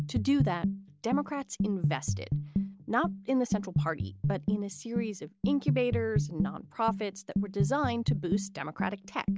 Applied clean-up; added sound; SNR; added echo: none; none; none; none.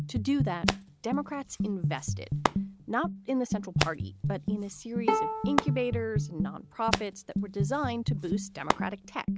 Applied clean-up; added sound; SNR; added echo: none; Bowed string instrument + Hands; 5 dB; none.